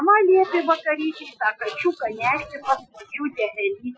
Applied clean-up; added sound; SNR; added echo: classical method Wiener filter.